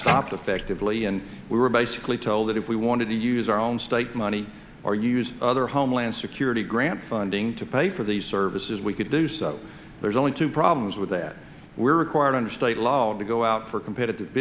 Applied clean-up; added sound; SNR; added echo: none; Bathtub (filling or washing); 16 dB; none.